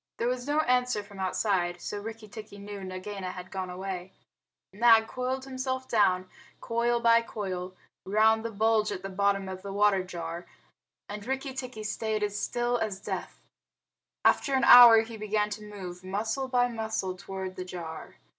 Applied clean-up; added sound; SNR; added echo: none; none; none; none.